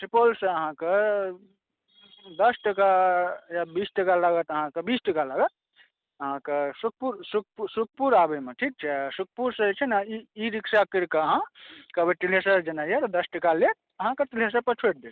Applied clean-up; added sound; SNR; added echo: none; none; none; none.